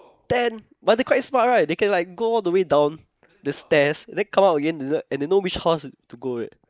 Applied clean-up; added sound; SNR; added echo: neural mask model Resemble Enhance denoiser.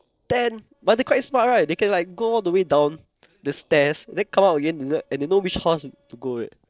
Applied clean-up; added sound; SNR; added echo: neural separator model SepFormer DNS4.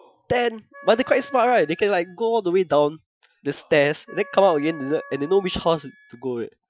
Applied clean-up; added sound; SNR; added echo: classical method Wiener filter.